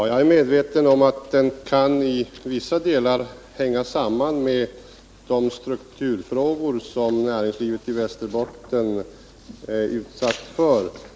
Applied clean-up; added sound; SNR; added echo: none; none; none; none.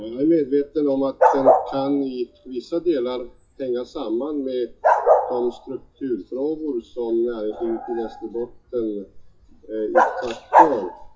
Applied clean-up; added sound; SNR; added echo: classical method WPE with log-MMSE.